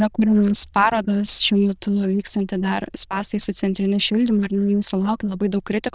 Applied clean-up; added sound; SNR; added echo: neural diffusion model UNIVERSE++.